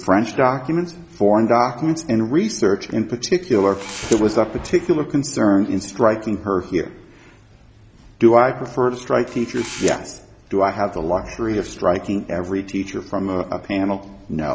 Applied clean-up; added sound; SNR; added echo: none; Thunder + Camera; 16 dB; none.